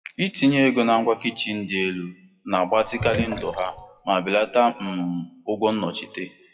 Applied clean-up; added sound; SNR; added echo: classical method WPE with log-MMSE.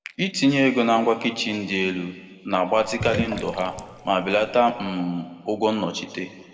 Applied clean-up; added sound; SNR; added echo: none; Sink (filling or washing); 10 dB; reverberation time 1.5 s.